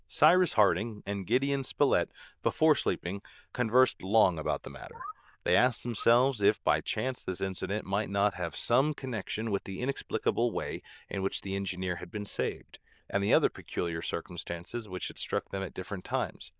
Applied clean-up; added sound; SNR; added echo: neural diffusion model UNIVERSE++.